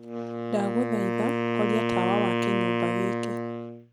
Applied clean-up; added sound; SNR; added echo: none; Wind instrument, woodwind instrument; -3 dB; none.